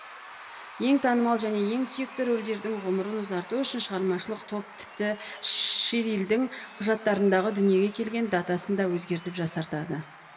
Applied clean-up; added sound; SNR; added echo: none; Applause / Crowd / Cheering; 18 dB; reverberation time 2.0 s.